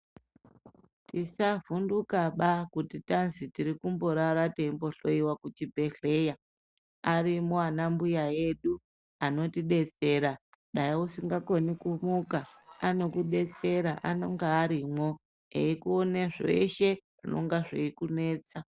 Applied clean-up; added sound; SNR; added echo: neural separator model SepFormer DNS4.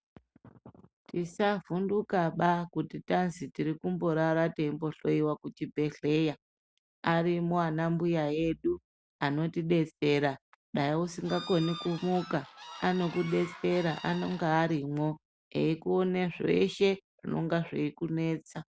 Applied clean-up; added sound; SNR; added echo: none; Bird / Fowl; 15 dB; none.